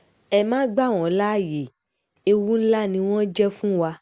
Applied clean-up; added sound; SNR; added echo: none; none; none; none.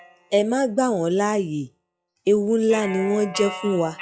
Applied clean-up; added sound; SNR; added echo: classical method log-MMSE.